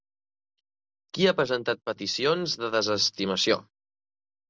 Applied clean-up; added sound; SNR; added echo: none; none; none; none.